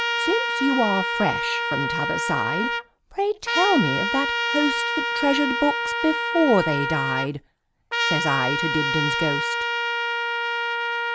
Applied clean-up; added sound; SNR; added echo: none; Trumpet; -1 dB; none.